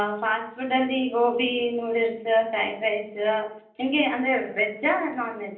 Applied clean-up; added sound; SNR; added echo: none; none; none; reverberation time 0.6 s.